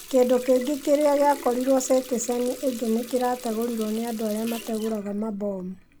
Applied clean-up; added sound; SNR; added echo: none; Water tap, faucet; 17 dB; none.